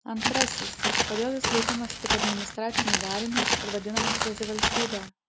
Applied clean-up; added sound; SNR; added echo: none; Walk, footsteps; -4 dB; none.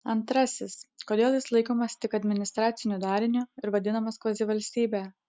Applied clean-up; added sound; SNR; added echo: none; none; none; none.